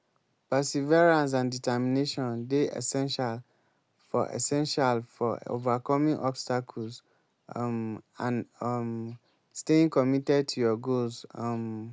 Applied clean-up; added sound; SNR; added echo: none; none; none; none.